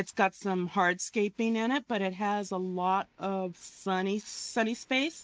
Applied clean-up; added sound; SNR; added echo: none; none; none; none.